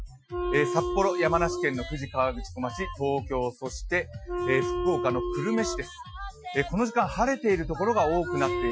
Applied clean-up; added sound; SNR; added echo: classical method Wiener filter.